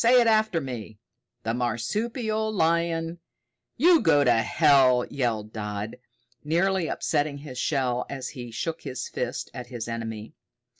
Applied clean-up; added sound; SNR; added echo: none; none; none; none.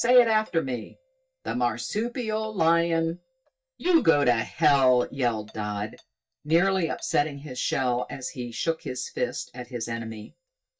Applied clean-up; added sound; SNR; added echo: neural mask model DeepFilterNet 3.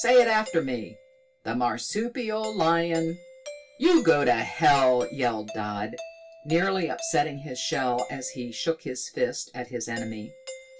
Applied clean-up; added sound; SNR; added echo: none; Doorbell; 17 dB; reverberation time 0.2 s.